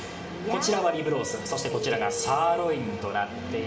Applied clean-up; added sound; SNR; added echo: none; none; none; reverberation time 0.8 s.